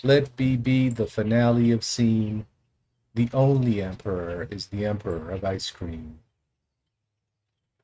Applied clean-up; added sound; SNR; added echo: neural mask model RNNoise.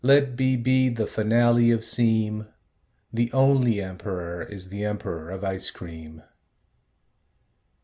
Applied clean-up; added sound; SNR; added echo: none; none; none; none.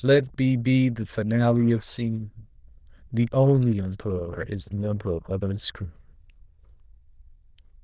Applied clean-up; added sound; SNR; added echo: neural diffusion model UNIVERSE++.